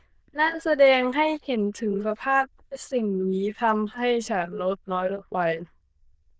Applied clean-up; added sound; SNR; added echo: neural diffusion model UNIVERSE++.